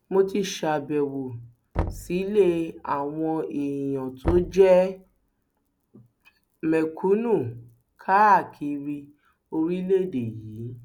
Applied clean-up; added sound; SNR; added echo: none; Knock; 11 dB; none.